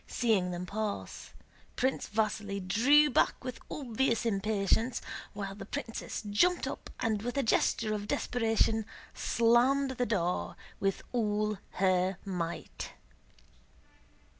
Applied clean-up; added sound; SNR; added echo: none; none; none; none.